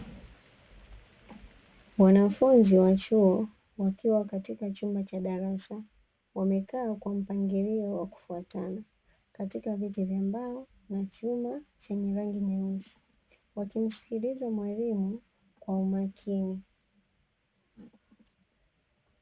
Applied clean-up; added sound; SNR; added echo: none; none; none; none.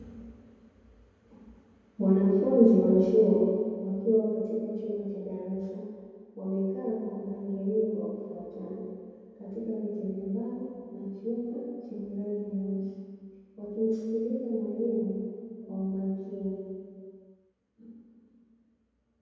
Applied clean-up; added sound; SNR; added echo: none; none; none; reverberation time 2.2 s.